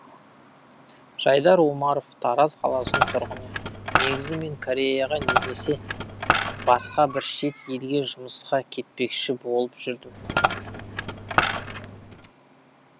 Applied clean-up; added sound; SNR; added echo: none; Coin (dropping); 1 dB; none.